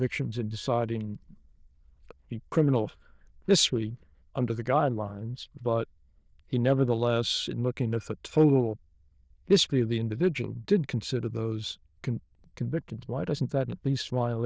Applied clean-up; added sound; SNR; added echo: neural diffusion model UNIVERSE++.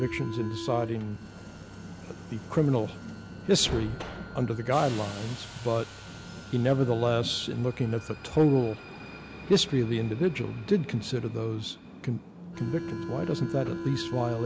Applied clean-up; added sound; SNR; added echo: none; Subway, metro, underground; 12 dB; none.